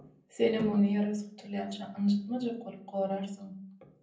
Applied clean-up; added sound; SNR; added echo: none; none; none; reverberation time 0.6 s.